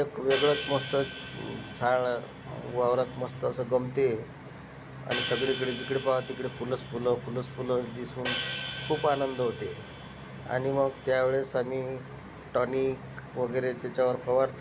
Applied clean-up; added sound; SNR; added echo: none; Hi-hat; 6 dB; none.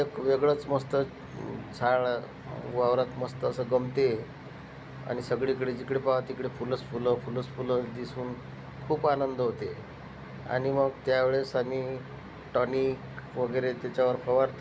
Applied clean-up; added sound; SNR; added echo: none; none; none; none.